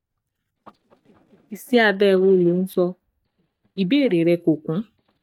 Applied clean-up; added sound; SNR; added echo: neural mask model DeepFilterNet 3.